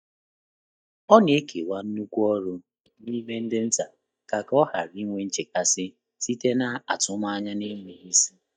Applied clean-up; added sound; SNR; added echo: neural mask model DeepFilterNet 3.